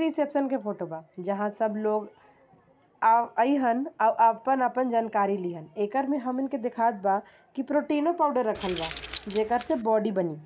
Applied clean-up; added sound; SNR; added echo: none; Keys jangling; 13 dB; none.